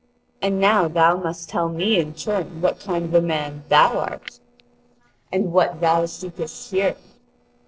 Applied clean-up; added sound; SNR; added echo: neural separator model SepFormer DNS4.